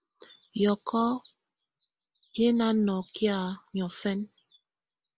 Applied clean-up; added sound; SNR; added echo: none; none; none; none.